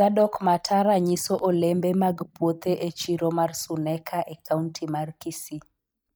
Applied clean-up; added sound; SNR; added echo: neural mask model DeepFilterNet 3.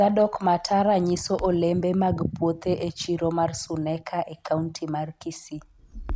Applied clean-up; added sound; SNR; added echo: none; Crackle; 18 dB; none.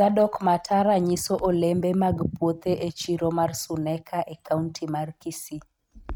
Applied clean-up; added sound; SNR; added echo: neural mask model RNNoise.